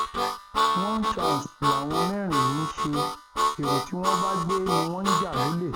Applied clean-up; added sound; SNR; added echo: none; Harmonica; -3 dB; none.